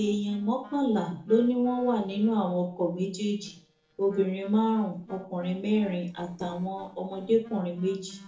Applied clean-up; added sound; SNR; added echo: neural separator model SepFormer DNS4.